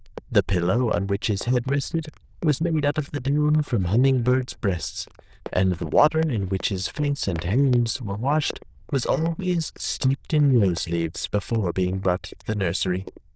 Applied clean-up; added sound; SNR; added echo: neural diffusion model UNIVERSE++.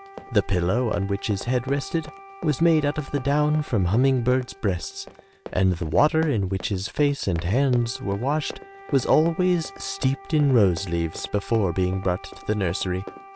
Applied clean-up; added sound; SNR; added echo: none; Run + Wind instrument, woodwind instrument; 18 dB; none.